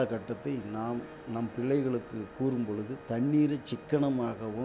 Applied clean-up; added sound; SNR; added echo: none; Organ; 19 dB; none.